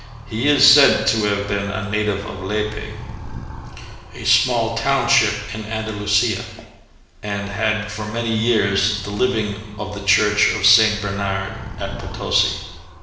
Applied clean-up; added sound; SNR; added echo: none; Animal; 14 dB; reverberation time 0.9 s.